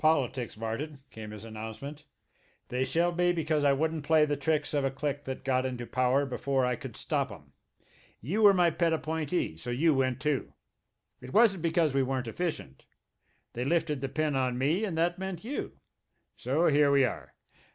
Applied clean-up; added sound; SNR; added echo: none; none; none; none.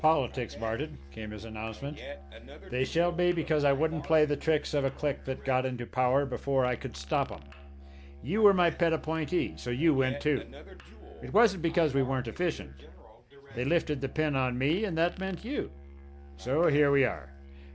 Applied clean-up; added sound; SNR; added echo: none; Fart + Musical instrument; 16 dB; none.